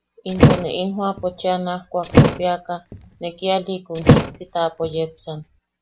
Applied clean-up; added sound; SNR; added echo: none; Thump, thud; -4 dB; none.